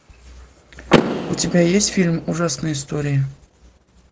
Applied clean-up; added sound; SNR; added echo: none; Door / Car; 4 dB; none.